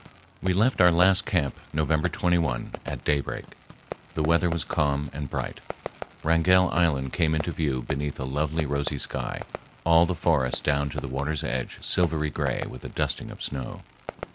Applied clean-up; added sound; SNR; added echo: none; Fireworks; 15 dB; none.